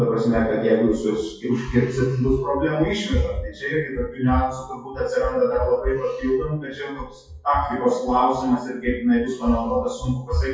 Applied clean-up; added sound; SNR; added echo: classical method WPE with log-MMSE.